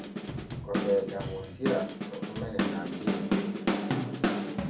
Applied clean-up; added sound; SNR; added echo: none; Drum / Drum kit; -4 dB; reverberation time 0.3 s.